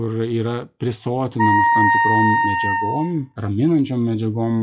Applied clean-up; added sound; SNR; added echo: classical method log-MMSE.